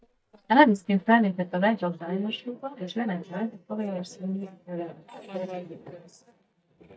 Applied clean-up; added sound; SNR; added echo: neural mask model DeepFilterNet 3.